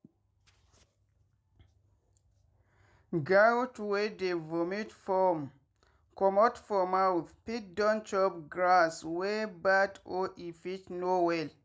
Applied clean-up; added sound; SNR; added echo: none; none; none; none.